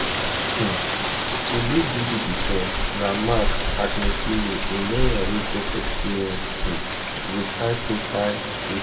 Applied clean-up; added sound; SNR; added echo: none; Rain; -2 dB; reverberation time 1.7 s.